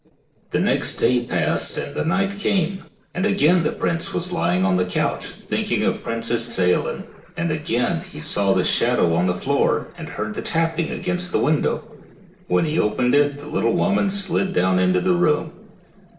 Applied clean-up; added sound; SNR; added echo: neural separator model SepFormer DNS4.